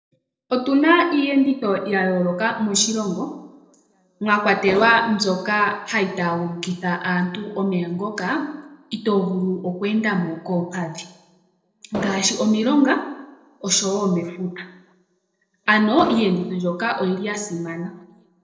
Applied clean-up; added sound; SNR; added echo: neural separator model SepFormer DNS4.